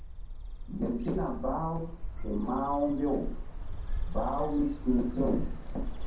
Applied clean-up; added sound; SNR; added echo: none; Bird; 2 dB; reverberation time 0.6 s.